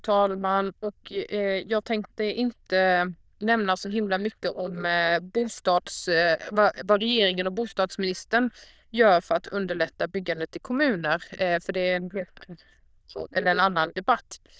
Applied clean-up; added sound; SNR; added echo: neural diffusion model UNIVERSE++.